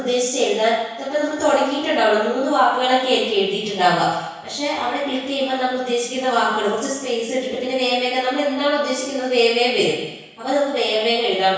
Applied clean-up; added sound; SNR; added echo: none; none; none; reverberation time 1.1 s.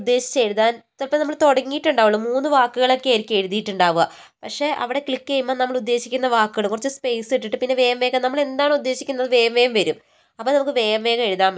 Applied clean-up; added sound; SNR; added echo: none; none; none; none.